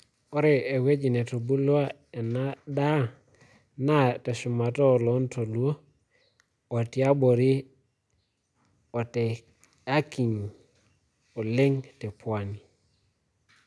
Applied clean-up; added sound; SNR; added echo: none; none; none; none.